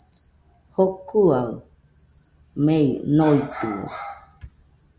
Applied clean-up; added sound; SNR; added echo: none; none; none; none.